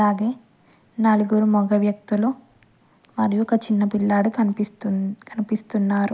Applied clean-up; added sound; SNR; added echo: none; none; none; none.